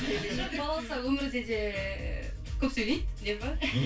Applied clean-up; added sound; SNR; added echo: none; none; none; reverberation time 0.2 s.